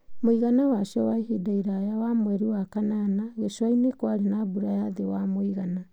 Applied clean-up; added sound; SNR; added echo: none; none; none; none.